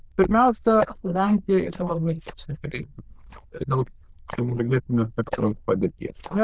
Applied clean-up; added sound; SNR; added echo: neural diffusion model UNIVERSE++.